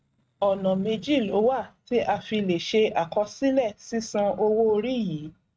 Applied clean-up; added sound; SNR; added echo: neural mask model RNNoise.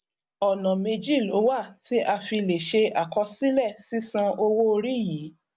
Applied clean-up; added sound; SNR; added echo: none; none; none; none.